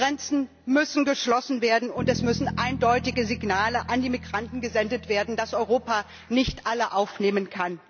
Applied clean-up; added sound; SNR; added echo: none; Bass guitar; 13 dB; none.